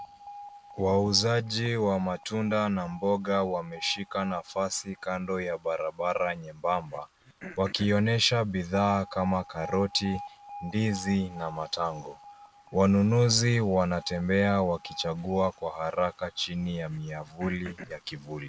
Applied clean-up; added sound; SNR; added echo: none; Cough + Alarm; 18 dB; none.